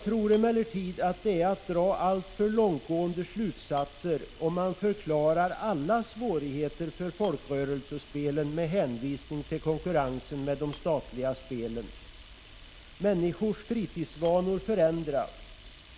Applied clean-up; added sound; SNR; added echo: none; Camera; 19 dB; none.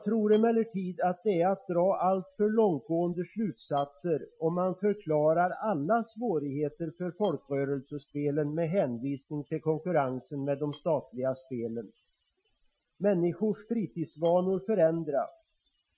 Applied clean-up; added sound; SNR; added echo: classical method Wiener filter.